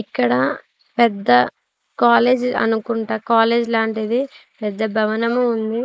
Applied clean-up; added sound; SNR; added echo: neural mask model Resemble Enhance denoiser.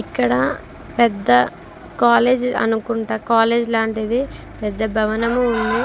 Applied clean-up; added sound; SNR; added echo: none; none; none; none.